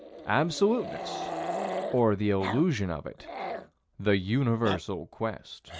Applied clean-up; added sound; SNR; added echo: none; Growling; 9 dB; none.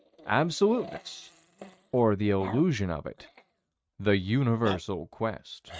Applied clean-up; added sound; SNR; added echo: neural mask model RNNoise.